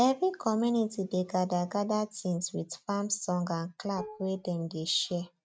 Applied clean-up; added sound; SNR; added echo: neural mask model RNNoise.